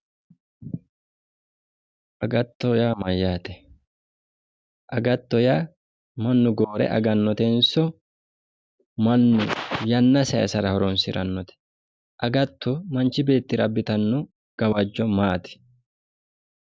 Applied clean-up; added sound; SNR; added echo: none; none; none; none.